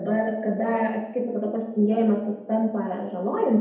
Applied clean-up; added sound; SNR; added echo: none; none; none; reverberation time 0.8 s.